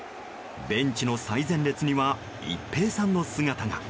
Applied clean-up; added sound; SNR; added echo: none; none; none; none.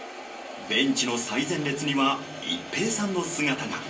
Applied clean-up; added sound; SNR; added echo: none; none; none; reverberation time 0.3 s.